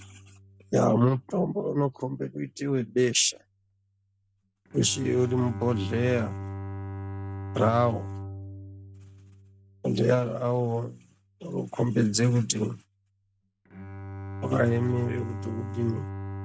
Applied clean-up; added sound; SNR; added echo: none; Bowed string instrument; 11 dB; none.